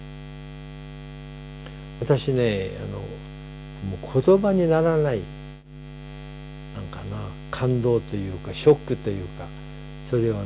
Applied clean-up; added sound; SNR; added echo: none; Buzz; 12 dB; none.